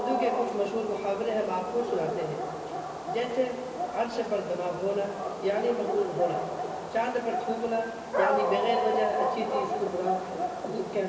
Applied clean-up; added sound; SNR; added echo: none; Dog; 2 dB; reverberation time 2.6 s.